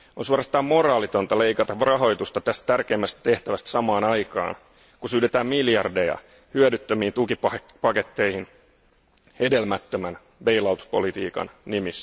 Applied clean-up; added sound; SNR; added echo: none; none; none; none.